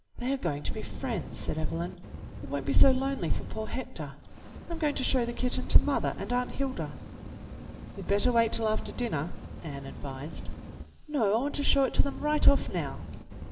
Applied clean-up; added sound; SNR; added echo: none; Fire; 15 dB; reverberation time 2.3 s.